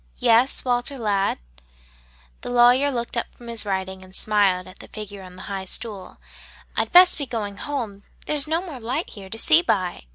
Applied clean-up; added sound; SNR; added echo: none; none; none; none.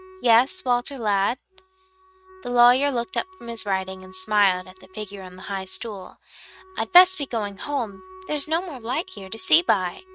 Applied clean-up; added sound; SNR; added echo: neural mask model RNNoise.